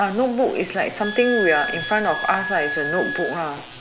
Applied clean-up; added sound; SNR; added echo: none; Wind instrument, woodwind instrument; 6 dB; none.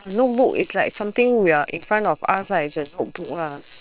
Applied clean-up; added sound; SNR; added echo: neural separator model SepFormer WHAM!.